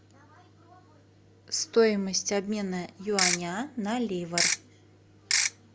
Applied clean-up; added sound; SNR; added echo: none; Ratchet, pawl / Percussion; -4 dB; none.